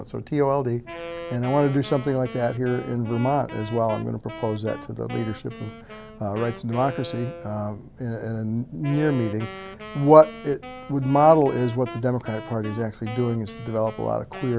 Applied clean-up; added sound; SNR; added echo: none; Wind instrument, woodwind instrument; 15 dB; none.